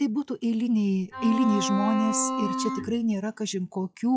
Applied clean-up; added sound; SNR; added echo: classical method log-MMSE.